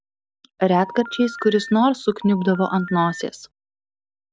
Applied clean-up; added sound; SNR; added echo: none; Telephone; 15 dB; none.